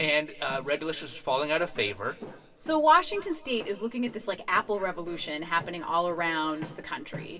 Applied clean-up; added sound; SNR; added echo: none; Walk, footsteps; 19 dB; reverberation time 2.5 s.